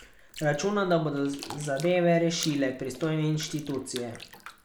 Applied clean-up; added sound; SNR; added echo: none; Bathtub (filling or washing); 18 dB; none.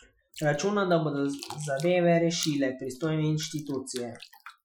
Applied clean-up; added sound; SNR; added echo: classical method Wiener filter.